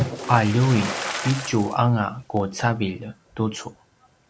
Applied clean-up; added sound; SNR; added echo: none; Splash, splatter; 10 dB; none.